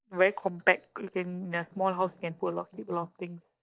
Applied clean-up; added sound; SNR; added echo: neural mask model DeepFilterNet 3.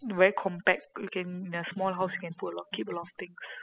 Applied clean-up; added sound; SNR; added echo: classical method spectral subtraction.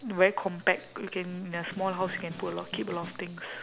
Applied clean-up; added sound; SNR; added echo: none; Snare drum; 14 dB; none.